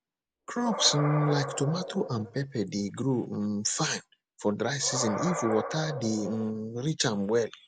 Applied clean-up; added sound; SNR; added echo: none; Animal; 9 dB; none.